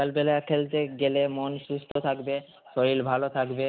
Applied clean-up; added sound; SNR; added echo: none; none; none; none.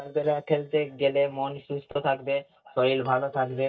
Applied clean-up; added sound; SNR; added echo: neural mask model DeepFilterNet 3.